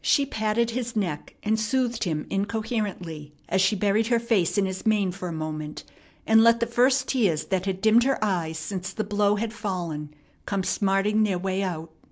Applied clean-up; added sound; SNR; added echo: none; none; none; none.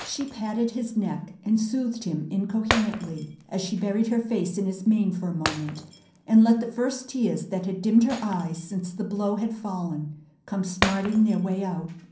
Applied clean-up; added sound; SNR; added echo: none; Shatter; 12 dB; reverberation time 0.6 s.